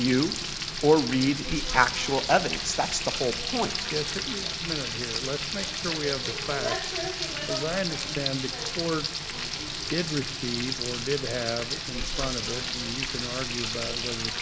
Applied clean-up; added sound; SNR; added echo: none; Frying (food); 2 dB; none.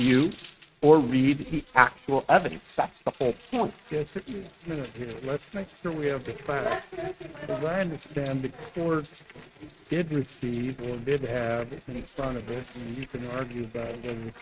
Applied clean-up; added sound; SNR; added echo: neural mask model RNNoise.